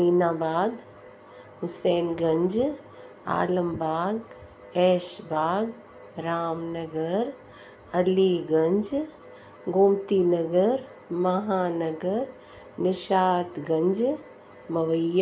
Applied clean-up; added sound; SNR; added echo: none; none; none; none.